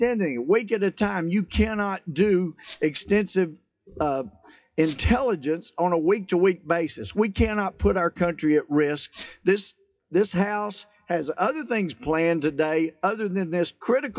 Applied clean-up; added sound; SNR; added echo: classical method WPE with log-MMSE.